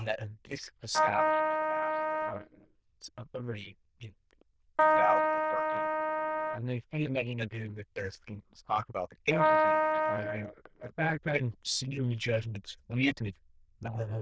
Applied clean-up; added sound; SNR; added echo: neural diffusion model UNIVERSE++.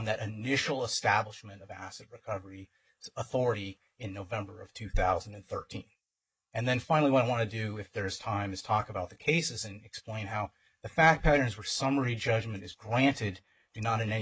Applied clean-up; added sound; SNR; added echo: neural mask model Resemble Enhance denoiser.